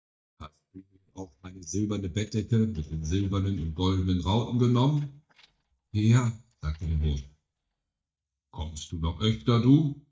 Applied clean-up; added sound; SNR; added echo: neural mask model DeepFilterNet 3.